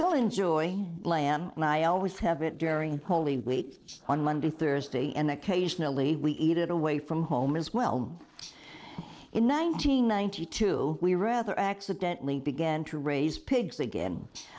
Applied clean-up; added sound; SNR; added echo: neural separator model SepFormer DNS4.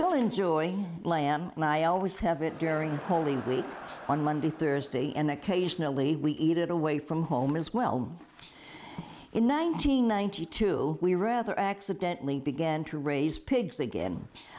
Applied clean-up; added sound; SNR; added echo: none; Crowd; 15 dB; none.